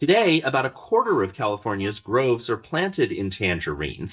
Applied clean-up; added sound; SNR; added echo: neural mask model DeepFilterNet 3.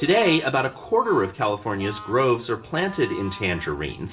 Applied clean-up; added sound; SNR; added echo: none; Brass instrument; 19 dB; reverberation time 0.4 s.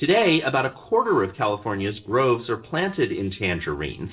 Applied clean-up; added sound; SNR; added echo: neural separator model SepFormer DNS4.